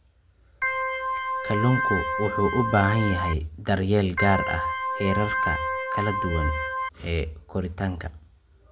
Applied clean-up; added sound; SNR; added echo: none; Organ; 1 dB; none.